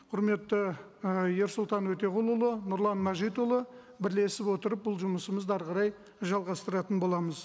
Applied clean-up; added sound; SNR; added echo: none; none; none; none.